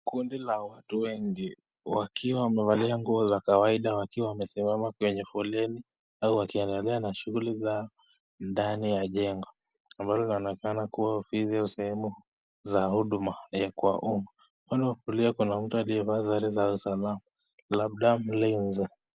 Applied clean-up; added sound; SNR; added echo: none; none; none; none.